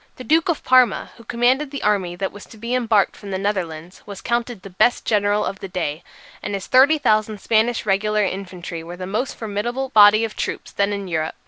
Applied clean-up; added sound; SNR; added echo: none; none; none; none.